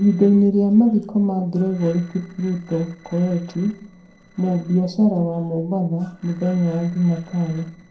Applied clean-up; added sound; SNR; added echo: neural separator model SepFormer DNS4.